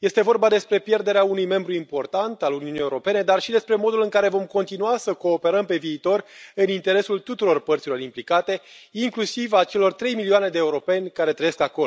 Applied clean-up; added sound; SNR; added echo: none; none; none; none.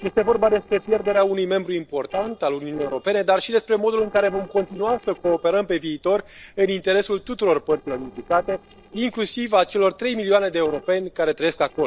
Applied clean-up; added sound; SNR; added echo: neural separator model SepFormer DNS4.